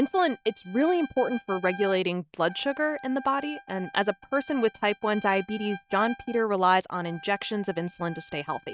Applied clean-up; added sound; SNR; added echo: neural mask model RNNoise.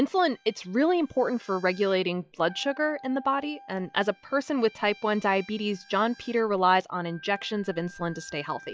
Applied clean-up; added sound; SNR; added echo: classical method log-MMSE.